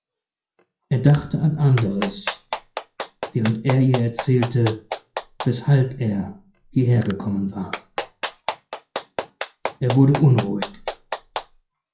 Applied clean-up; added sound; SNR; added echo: classical method WPE with log-MMSE.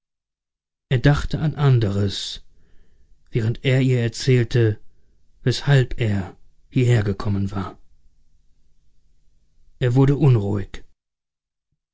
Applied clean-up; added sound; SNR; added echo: none; none; none; none.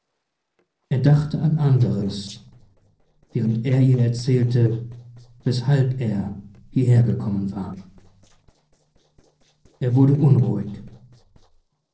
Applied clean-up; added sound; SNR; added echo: neural separator model SepFormer DNS4.